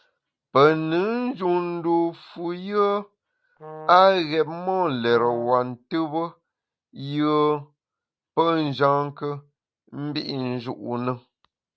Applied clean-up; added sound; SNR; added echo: none; Brass instrument; 17 dB; none.